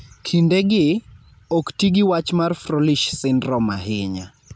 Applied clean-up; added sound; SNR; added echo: none; none; none; none.